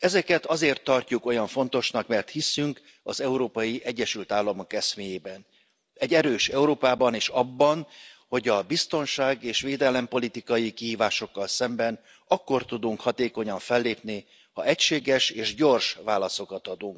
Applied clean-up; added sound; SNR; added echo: none; none; none; none.